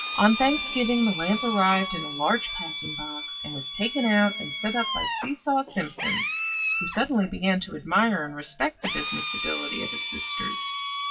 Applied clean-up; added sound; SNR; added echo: classical method WPE with log-MMSE.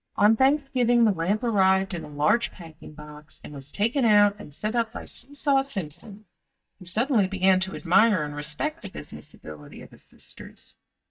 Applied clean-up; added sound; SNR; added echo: neural mask model DeepFilterNet 3.